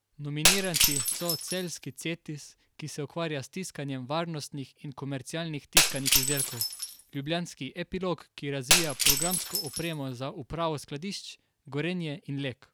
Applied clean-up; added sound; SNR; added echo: none; Shatter; -5 dB; none.